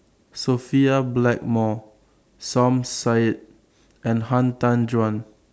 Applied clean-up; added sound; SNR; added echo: none; none; none; none.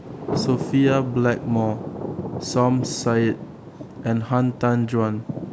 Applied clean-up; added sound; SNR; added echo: none; Thunder; 8 dB; none.